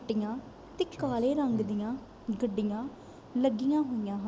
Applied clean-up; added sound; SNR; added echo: none; Clock; 19 dB; none.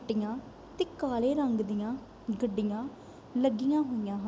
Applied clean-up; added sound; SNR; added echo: none; none; none; none.